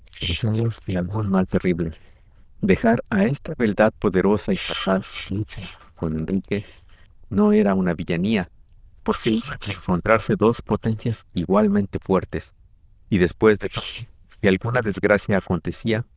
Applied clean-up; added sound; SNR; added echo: neural diffusion model UNIVERSE++.